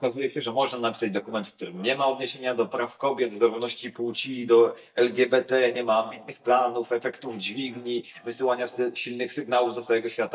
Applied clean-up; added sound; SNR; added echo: neural mask model DeepFilterNet 3.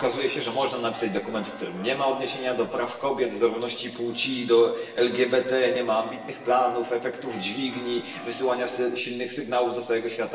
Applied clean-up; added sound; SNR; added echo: none; Keyboard (musical); 17 dB; reverberation time 1.1 s.